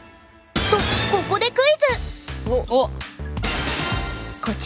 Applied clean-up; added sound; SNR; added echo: none; none; none; none.